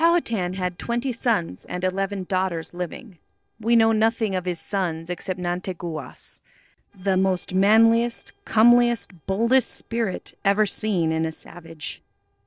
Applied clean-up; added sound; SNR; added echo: neural separator model SepFormer DNS4.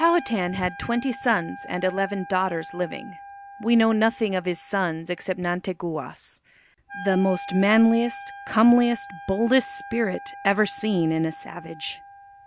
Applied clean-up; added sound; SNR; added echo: none; Wind instrument, woodwind instrument; 16 dB; none.